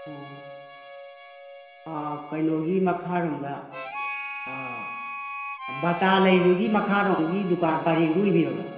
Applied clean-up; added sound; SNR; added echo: none; Harmonica; 12 dB; reverberation time 1.1 s.